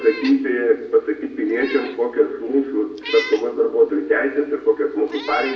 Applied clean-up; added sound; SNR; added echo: none; Meow; 16 dB; reverberation time 0.7 s.